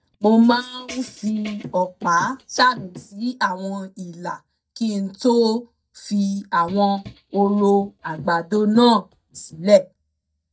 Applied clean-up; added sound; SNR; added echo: neural mask model DeepFilterNet 3.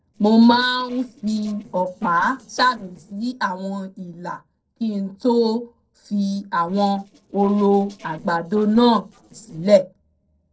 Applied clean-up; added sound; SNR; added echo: neural separator model SepFormer DNS4.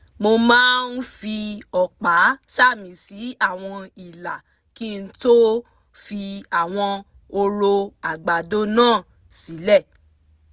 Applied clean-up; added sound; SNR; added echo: none; none; none; none.